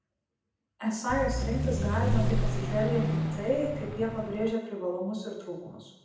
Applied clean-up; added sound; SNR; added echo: none; Vehicle; -3 dB; reverberation time 0.9 s.